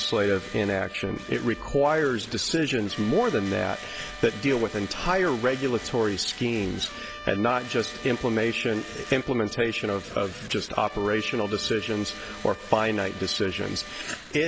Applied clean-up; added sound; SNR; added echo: none; Trumpet + Tools; 15 dB; none.